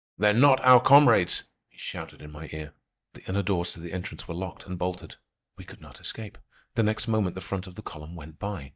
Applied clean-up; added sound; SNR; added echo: neural mask model DeepFilterNet 3.